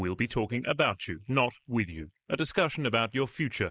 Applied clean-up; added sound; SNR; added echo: neural mask model Resemble Enhance denoiser.